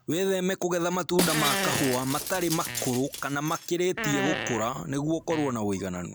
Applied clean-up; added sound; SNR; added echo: none; Shatter + Fart; 4 dB; none.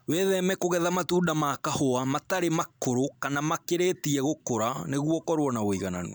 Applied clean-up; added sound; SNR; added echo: none; none; none; none.